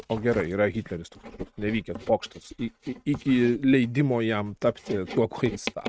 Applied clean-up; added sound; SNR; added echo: neural mask model RNNoise.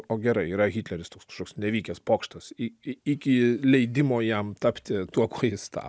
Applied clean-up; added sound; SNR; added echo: none; none; none; none.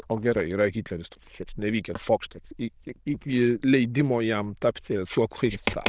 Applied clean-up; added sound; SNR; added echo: neural diffusion model UNIVERSE++.